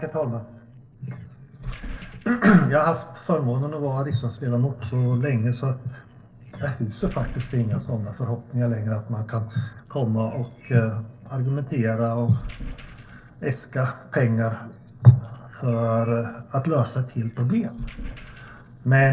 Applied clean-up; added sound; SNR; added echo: neural separator model SepFormer DNS4.